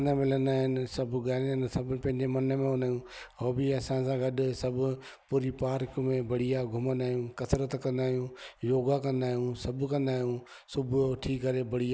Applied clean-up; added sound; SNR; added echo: none; none; none; none.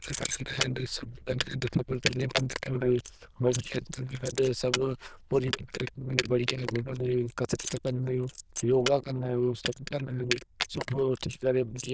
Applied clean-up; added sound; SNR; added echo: neural diffusion model UNIVERSE++.